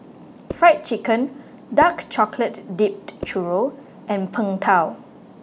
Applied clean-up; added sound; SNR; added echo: none; Percussion; 14 dB; none.